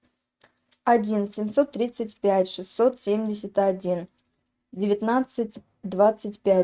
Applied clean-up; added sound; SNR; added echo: neural mask model RNNoise.